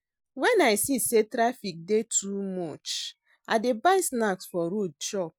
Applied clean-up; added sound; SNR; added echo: none; none; none; none.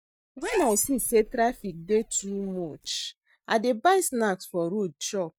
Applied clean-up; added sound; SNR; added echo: neural mask model DeepFilterNet 3.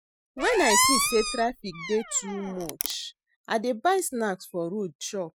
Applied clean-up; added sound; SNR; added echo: classical method spectral subtraction.